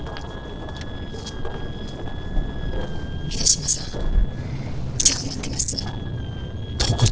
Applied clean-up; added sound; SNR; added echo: neural separator model SepFormer DNS4.